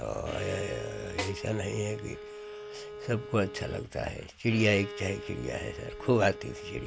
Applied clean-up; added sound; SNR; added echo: none; Bowed string instrument + Snare drum; 10 dB; none.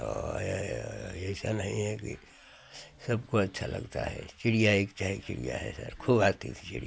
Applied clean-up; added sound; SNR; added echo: none; none; none; none.